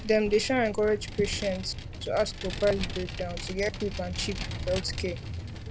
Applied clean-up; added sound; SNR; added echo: none; Vehicle; 7 dB; none.